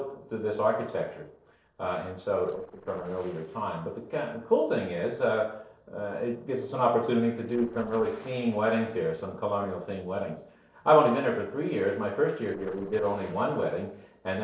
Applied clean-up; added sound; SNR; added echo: neural separator model SepFormer DNS4.